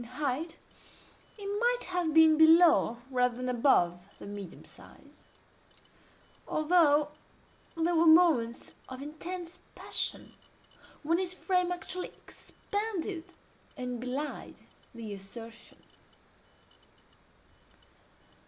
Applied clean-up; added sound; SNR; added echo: none; none; none; none.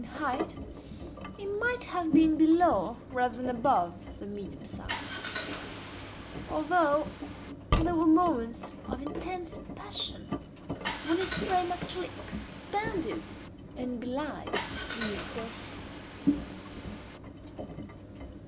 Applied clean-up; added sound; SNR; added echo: none; Car + Engine; 5 dB; none.